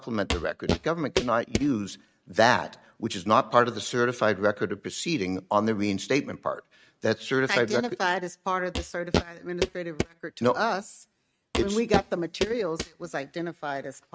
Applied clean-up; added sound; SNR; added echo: neural mask model RNNoise.